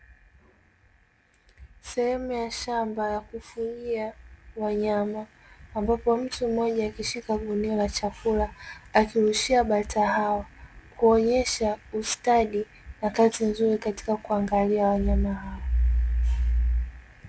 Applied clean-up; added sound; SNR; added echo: none; none; none; none.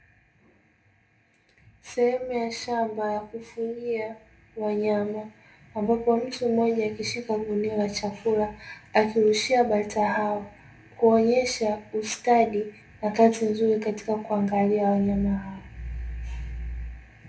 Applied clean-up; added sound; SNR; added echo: none; none; none; reverberation time 0.3 s.